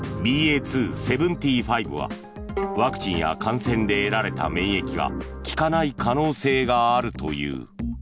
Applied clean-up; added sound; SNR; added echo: none; Bowed string instrument; 16 dB; none.